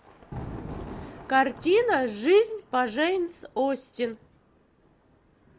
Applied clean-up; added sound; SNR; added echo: none; Thunder; 16 dB; none.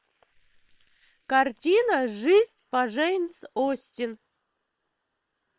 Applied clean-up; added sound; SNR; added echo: neural separator model SepFormer WHAM!.